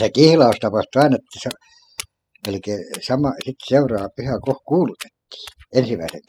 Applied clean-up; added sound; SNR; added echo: classical method spectral subtraction.